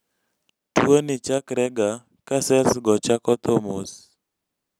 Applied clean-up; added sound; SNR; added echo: none; none; none; none.